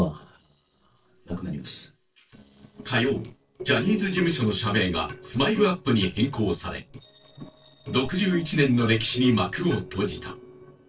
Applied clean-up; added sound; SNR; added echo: neural separator model SepFormer DNS4.